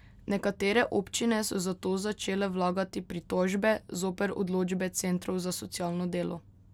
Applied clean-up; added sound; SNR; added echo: none; none; none; none.